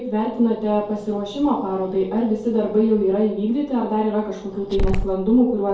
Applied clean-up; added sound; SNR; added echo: none; Growling; 10 dB; reverberation time 2.3 s.